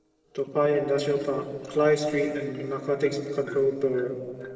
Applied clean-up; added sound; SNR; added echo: neural separator model SepFormer DNS4.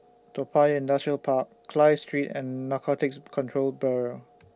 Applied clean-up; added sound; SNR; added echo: none; none; none; none.